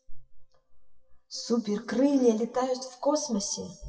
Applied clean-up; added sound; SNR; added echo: classical method WPE with log-MMSE.